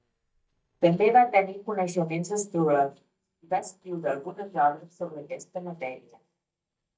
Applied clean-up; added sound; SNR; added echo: neural mask model DeepFilterNet 3.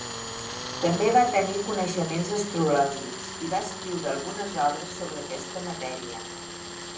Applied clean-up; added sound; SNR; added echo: none; Tools; 8 dB; reverberation time 0.6 s.